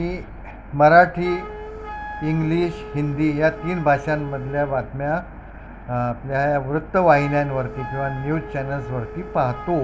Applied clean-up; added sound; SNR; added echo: none; Wind instrument, woodwind instrument; 15 dB; reverberation time 0.8 s.